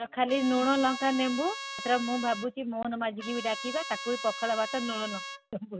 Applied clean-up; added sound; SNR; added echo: none; Trumpet; 9 dB; none.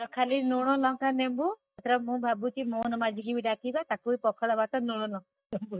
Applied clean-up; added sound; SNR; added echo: neural mask model DeepFilterNet 3.